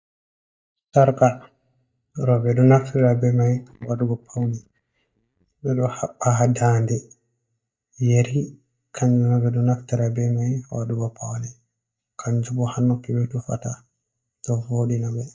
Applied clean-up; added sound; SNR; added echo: neural mask model DeepFilterNet 3.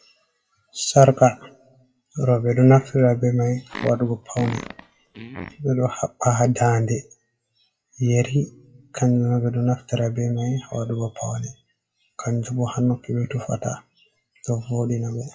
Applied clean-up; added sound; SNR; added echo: classical method WPE with log-MMSE.